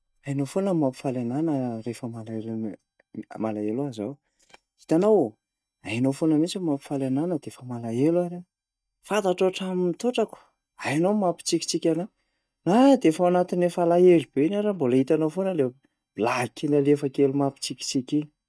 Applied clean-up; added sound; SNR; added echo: neural mask model DeepFilterNet 3.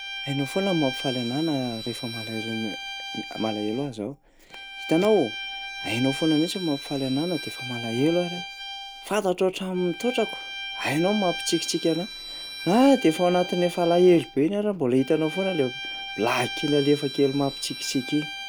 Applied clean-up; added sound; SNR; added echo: none; Bowed string instrument; 11 dB; none.